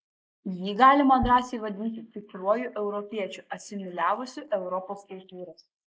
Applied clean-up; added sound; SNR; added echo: neural mask model Resemble Enhance denoiser.